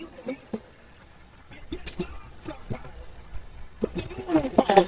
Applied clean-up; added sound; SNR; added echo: neural mask model DeepFilterNet 3.